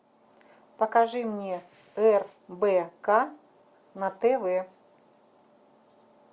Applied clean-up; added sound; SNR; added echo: none; none; none; none.